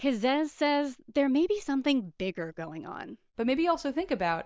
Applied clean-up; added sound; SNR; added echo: none; none; none; none.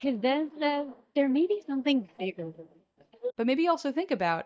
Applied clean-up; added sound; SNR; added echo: neural mask model DeepFilterNet 3.